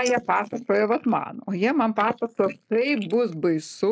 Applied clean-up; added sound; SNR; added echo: neural mask model Resemble Enhance denoiser.